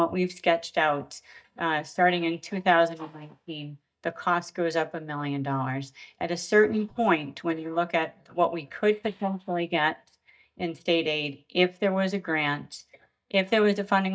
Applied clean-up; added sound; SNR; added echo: neural mask model DeepFilterNet 3.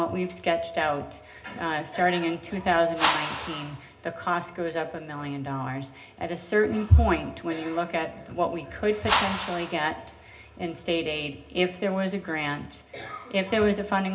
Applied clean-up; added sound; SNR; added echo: none; Whoosh, swoosh, swish; 1 dB; reverberation time 0.4 s.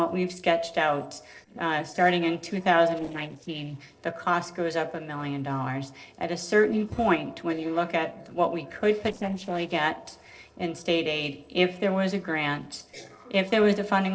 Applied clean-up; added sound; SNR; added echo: neural separator model SepFormer DNS4.